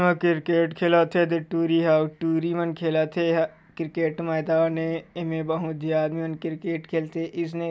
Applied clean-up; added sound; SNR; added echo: none; none; none; none.